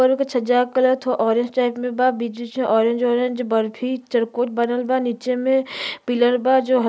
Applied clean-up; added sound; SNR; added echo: none; none; none; none.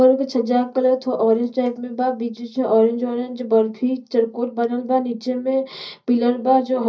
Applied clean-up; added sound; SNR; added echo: neural mask model DeepFilterNet 3.